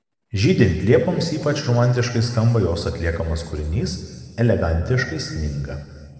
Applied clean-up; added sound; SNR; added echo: none; none; none; reverberation time 1.9 s.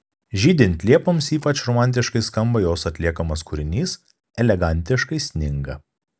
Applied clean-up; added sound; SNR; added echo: none; none; none; none.